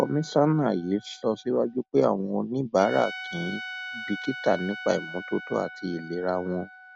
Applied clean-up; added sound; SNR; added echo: none; Trumpet; 13 dB; none.